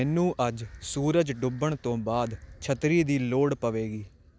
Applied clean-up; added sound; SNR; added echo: none; none; none; none.